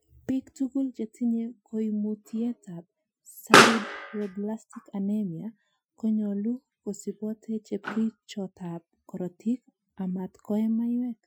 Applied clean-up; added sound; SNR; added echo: classical method Wiener filter.